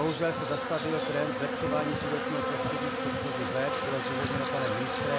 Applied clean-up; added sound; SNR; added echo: none; Insect; -2 dB; none.